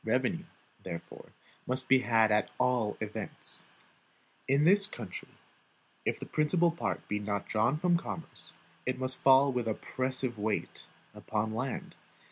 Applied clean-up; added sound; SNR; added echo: none; none; none; none.